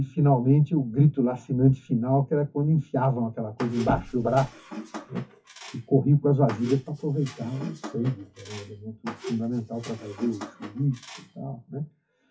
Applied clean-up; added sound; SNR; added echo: classical method WPE with log-MMSE.